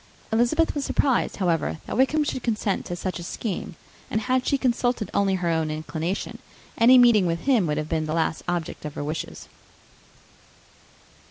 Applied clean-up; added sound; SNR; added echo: none; none; none; none.